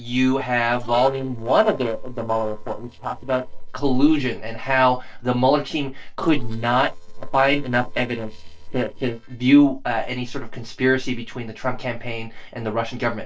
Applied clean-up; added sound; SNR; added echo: neural separator model SepFormer DNS4.